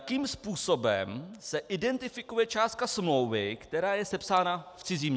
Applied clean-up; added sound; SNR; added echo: none; none; none; none.